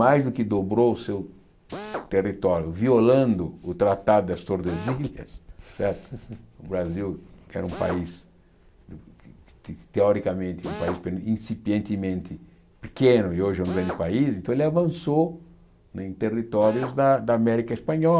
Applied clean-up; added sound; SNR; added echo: none; Drill; 18 dB; none.